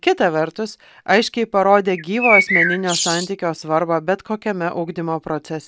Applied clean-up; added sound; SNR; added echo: none; Bird; -1 dB; none.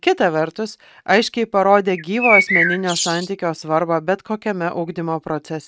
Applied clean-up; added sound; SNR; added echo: neural mask model RNNoise.